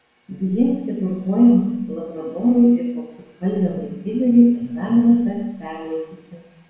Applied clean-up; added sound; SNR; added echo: none; none; none; reverberation time 0.9 s.